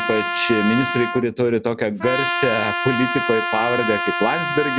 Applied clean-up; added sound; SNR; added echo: none; Trumpet; 3 dB; none.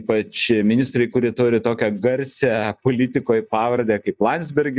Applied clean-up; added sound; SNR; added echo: neural mask model Resemble Enhance denoiser.